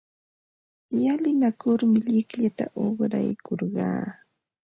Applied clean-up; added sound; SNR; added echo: none; none; none; none.